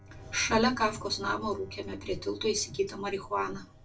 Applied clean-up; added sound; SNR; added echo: none; Bowed string instrument; 19 dB; reverberation time 0.2 s.